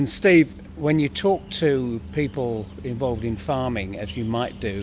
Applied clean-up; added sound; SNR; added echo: none; none; none; none.